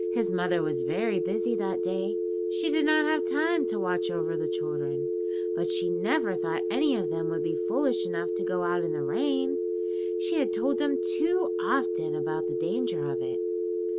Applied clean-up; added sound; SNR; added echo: none; Telephone; -3 dB; none.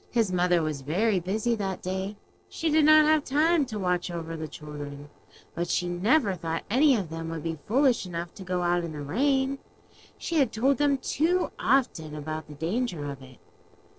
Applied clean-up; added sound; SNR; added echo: neural separator model SepFormer DNS4.